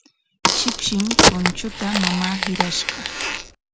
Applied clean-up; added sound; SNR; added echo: none; Crack; -4 dB; none.